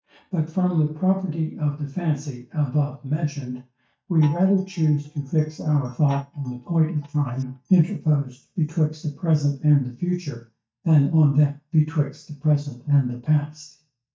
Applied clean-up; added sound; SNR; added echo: neural mask model DeepFilterNet 3.